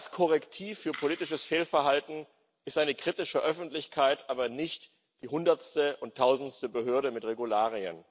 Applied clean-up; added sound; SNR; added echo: none; none; none; none.